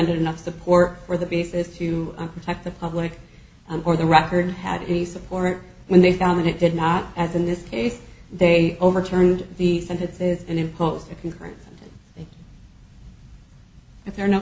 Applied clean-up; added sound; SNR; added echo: none; none; none; none.